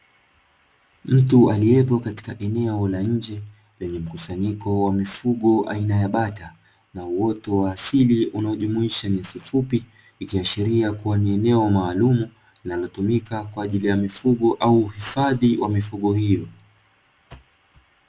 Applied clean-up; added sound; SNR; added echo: none; none; none; none.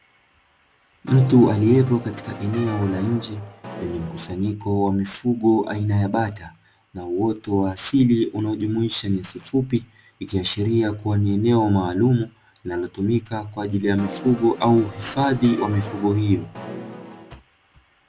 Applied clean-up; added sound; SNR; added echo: none; Brass instrument; 14 dB; none.